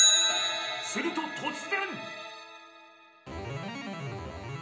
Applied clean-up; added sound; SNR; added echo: none; Bicycle; -4 dB; reverberation time 0.5 s.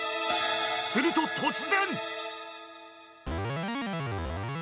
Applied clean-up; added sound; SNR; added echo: none; none; none; none.